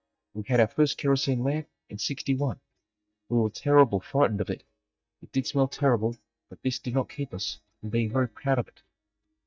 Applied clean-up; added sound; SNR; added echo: neural mask model DeepFilterNet 3.